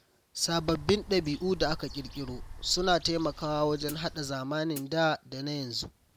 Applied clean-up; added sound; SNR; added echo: none; Hi-hat + Bird; 12 dB; none.